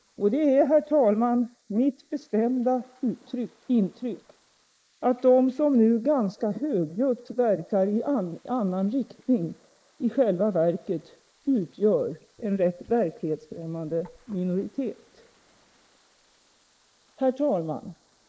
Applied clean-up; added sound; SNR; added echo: neural mask model Resemble Enhance denoiser.